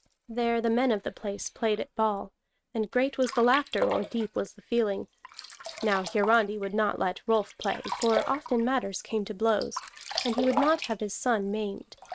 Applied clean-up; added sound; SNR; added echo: neural mask model RNNoise.